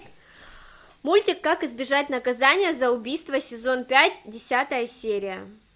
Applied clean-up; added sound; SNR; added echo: none; none; none; none.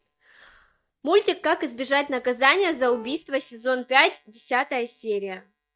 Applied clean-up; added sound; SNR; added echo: neural mask model DeepFilterNet 3.